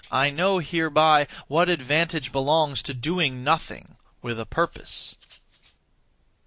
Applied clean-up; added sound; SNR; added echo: neural separator model SepFormer DNS4.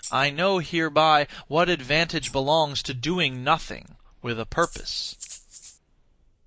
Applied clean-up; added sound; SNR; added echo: neural mask model Resemble Enhance denoiser.